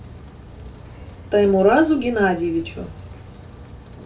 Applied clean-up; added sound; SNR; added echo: none; Rain; 16 dB; reverberation time 0.2 s.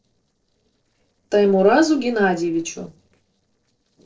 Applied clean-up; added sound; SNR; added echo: neural separator model SepFormer DNS4.